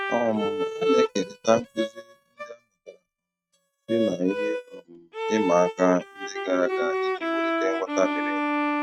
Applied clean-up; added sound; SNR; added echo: neural mask model RNNoise.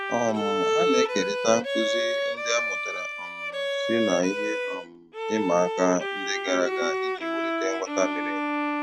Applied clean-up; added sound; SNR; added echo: none; Bowed string instrument; -1 dB; none.